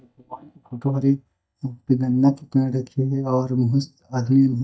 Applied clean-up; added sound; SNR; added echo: neural mask model DeepFilterNet 3.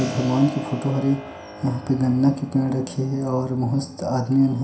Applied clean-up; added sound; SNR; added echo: none; Keyboard (musical); 15 dB; reverberation time 0.5 s.